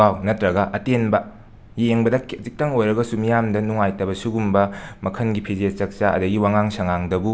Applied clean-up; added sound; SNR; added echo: none; none; none; none.